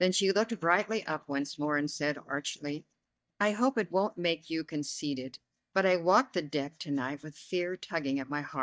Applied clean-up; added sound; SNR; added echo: neural mask model DeepFilterNet 3.